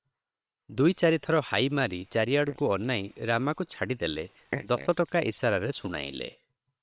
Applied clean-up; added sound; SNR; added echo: neural separator model SepFormer WHAM!.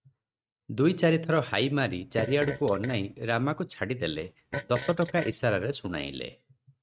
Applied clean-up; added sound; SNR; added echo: neural mask model RNNoise.